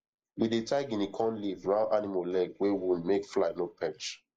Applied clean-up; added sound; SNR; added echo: neural mask model Resemble Enhance denoiser.